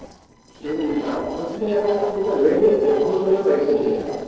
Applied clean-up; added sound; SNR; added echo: neural separator model SepFormer DNS4.